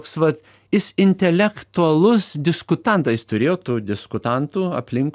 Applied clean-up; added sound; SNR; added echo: none; none; none; none.